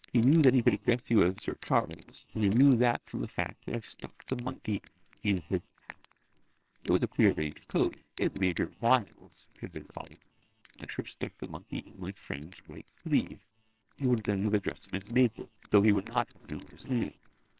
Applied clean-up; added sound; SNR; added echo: neural separator model SepFormer WHAMR!.